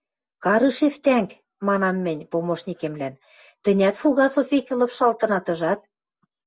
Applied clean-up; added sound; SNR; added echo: none; none; none; none.